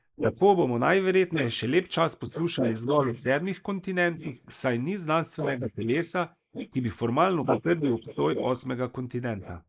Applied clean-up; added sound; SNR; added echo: neural mask model Resemble Enhance denoiser.